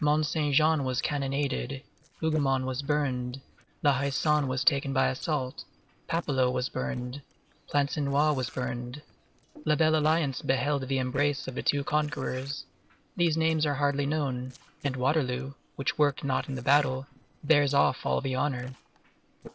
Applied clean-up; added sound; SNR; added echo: neural separator model SepFormer DNS4.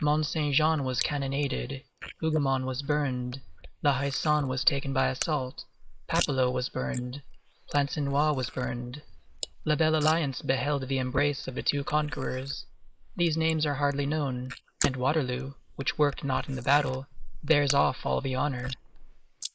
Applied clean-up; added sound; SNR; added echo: neural mask model Resemble Enhance denoiser.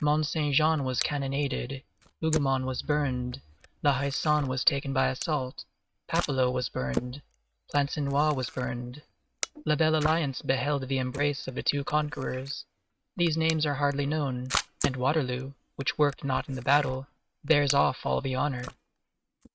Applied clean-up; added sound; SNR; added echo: neural mask model RNNoise.